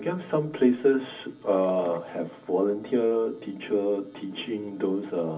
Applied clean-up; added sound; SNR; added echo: none; none; none; reverberation time 0.4 s.